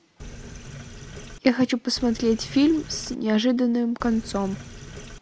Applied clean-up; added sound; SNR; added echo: none; Sink (filling or washing); 14 dB; none.